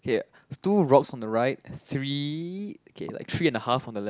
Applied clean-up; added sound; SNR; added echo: none; none; none; none.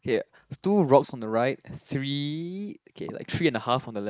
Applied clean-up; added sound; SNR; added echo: neural mask model Resemble Enhance denoiser.